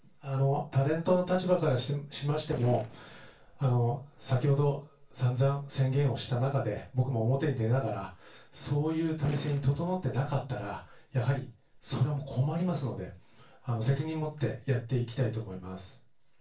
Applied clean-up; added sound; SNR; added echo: neural separator model SepFormer DNS4.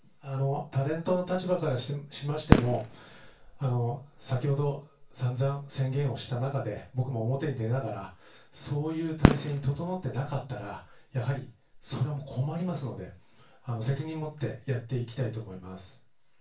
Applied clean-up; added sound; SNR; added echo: none; Fireworks; 0 dB; reverberation time 0.2 s.